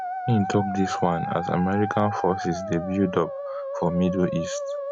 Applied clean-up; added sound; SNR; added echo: none; Musical instrument; 6 dB; none.